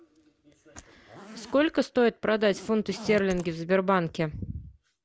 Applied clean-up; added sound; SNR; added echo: none; Zipper (clothing); 18 dB; none.